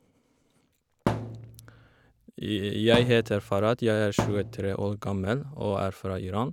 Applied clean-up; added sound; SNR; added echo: none; Thump, thud; 6 dB; none.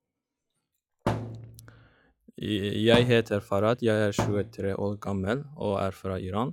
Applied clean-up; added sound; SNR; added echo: classical method log-MMSE.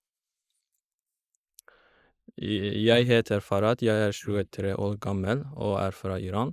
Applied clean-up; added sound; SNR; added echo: neural mask model Resemble Enhance denoiser.